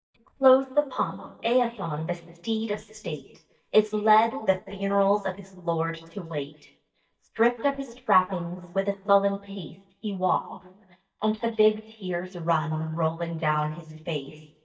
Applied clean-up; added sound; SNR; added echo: neural mask model DeepFilterNet 3.